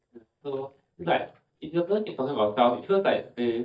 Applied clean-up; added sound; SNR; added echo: neural mask model DeepFilterNet 3.